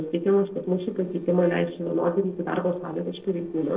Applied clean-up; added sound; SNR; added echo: neural separator model SepFormer DNS4.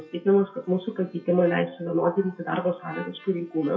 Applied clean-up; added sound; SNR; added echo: classical method WPE with log-MMSE.